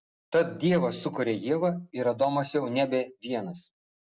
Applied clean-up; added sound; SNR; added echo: none; none; none; none.